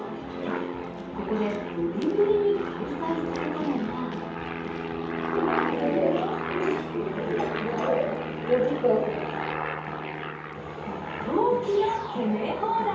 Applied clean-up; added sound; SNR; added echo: none; Aircraft; 5 dB; reverberation time 0.7 s.